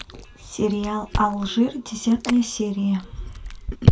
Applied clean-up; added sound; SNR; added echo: none; Chewing, mastication; 3 dB; reverberation time 0.2 s.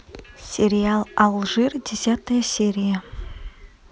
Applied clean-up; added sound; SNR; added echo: none; none; none; none.